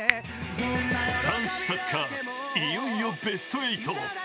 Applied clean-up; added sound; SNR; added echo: none; Finger snapping; 6 dB; none.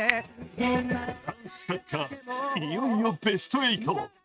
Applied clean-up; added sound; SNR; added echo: neural mask model RNNoise.